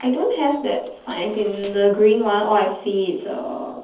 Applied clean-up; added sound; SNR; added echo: neural separator model SepFormer DNS4.